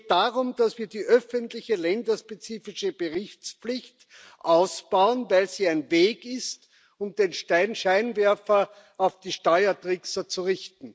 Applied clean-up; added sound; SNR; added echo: none; none; none; none.